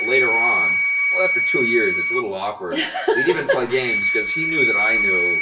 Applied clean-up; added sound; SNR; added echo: none; Wind instrument, woodwind instrument; -2 dB; reverberation time 0.2 s.